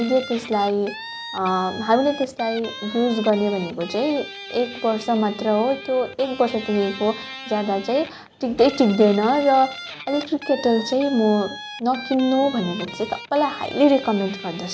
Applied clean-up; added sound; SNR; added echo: none; Guitar; 14 dB; none.